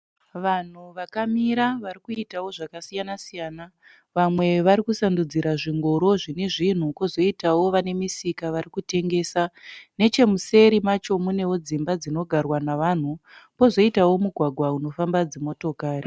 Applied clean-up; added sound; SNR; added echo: none; none; none; none.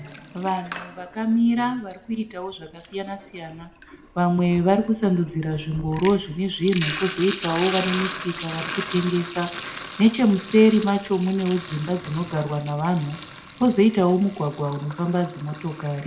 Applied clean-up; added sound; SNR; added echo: none; Sink (filling or washing); 12 dB; reverberation time 0.7 s.